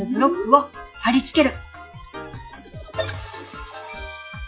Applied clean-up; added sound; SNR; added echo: classical method log-MMSE.